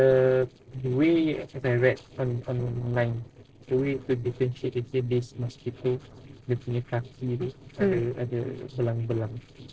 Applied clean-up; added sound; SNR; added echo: neural separator model SepFormer DNS4.